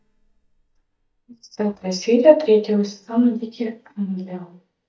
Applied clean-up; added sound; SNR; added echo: neural mask model DeepFilterNet 3.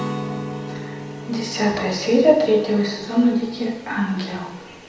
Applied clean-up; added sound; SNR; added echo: none; Guitar; 12 dB; reverberation time 0.9 s.